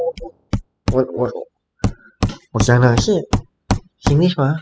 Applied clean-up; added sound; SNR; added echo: classical method spectral subtraction.